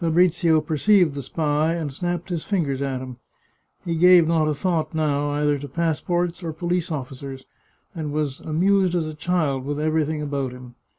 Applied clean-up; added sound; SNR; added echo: none; none; none; none.